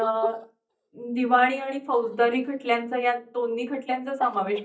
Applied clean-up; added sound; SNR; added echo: neural mask model DeepFilterNet 3.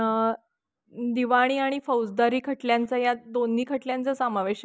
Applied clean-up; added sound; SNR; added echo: none; none; none; none.